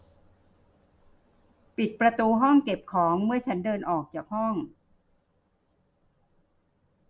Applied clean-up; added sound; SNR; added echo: none; none; none; none.